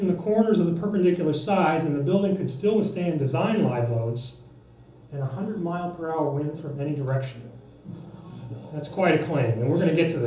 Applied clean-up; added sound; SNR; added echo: none; none; none; reverberation time 1.2 s.